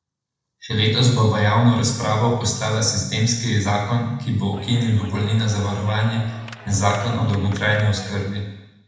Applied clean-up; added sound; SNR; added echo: neural separator model SepFormer DNS4.